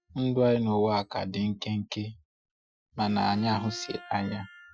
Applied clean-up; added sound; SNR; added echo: classical method Wiener filter.